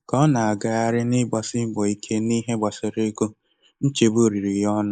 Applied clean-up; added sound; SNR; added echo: neural mask model Resemble Enhance denoiser.